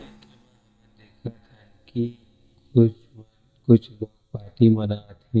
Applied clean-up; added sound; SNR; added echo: neural mask model DeepFilterNet 3.